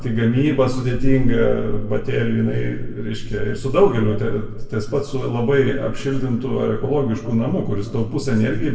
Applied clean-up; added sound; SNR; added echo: none; none; none; reverberation time 1.0 s.